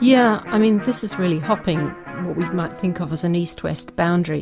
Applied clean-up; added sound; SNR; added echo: none; Electric guitar; 14 dB; none.